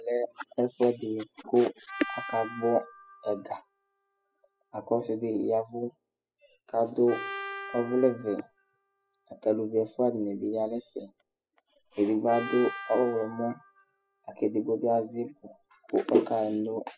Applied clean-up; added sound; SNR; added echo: classical method spectral subtraction.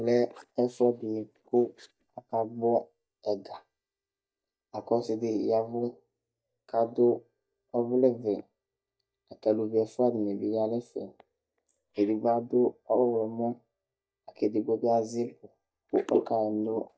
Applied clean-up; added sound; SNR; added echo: neural mask model DeepFilterNet 3.